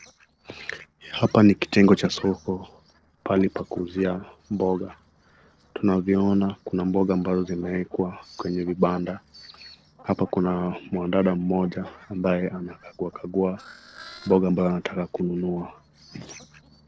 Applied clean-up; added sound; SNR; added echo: neural separator model SepFormer DNS4.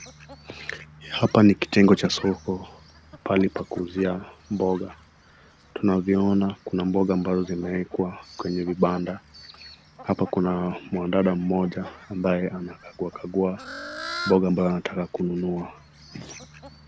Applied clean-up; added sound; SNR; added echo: none; Fowl; 19 dB; none.